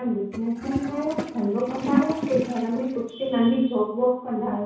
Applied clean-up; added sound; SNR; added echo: none; Toilet flush; 5 dB; reverberation time 0.6 s.